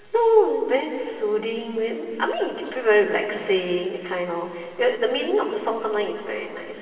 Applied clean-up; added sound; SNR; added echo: none; none; none; reverberation time 2.6 s.